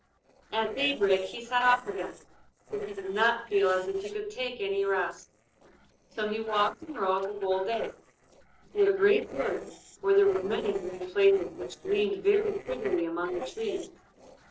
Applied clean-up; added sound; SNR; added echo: neural separator model SepFormer DNS4.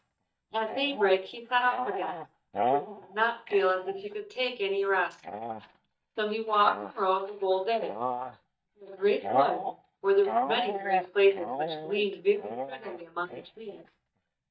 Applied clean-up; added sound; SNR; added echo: neural mask model DeepFilterNet 3.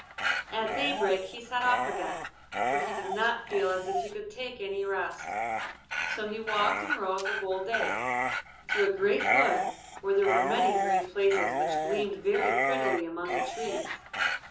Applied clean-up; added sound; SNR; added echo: none; Dog; 0 dB; reverberation time 0.6 s.